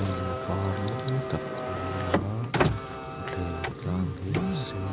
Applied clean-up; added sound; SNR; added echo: none; Car; 0 dB; none.